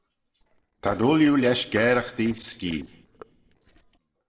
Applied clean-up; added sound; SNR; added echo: neural separator model SepFormer DNS4.